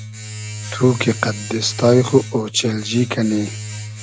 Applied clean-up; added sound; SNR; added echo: none; Domestic sounds, home sounds; 11 dB; none.